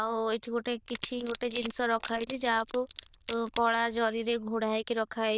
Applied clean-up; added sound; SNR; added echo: neural diffusion model UNIVERSE++.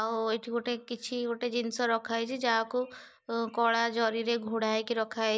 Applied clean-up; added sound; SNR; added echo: none; none; none; none.